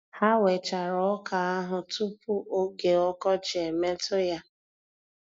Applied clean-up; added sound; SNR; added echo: none; none; none; none.